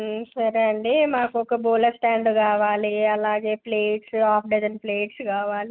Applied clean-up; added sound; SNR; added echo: none; none; none; none.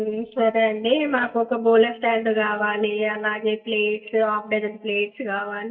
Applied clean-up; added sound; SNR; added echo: neural mask model DeepFilterNet 3.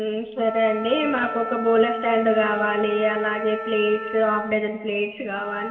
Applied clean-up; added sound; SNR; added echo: none; Wind instrument, woodwind instrument; 9 dB; reverberation time 1.7 s.